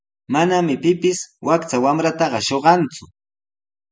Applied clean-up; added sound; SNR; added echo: none; none; none; none.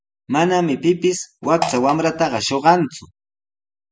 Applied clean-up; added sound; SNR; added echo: none; Fart; 8 dB; none.